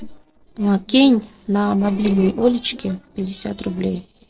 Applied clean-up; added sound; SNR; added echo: neural separator model SepFormer DNS4.